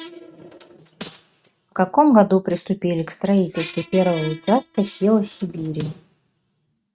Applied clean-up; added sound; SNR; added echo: neural mask model RNNoise.